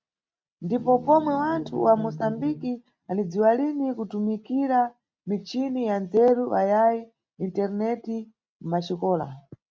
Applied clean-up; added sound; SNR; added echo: neural mask model RNNoise.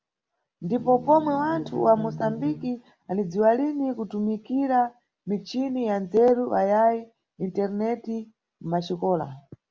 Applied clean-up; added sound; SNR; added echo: none; Bass guitar; 11 dB; none.